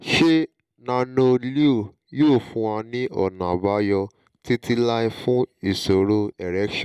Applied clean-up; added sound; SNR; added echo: none; none; none; none.